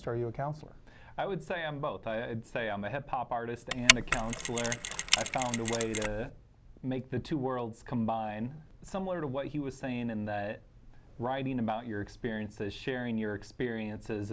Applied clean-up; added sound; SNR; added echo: none; Mechanisms; -4 dB; none.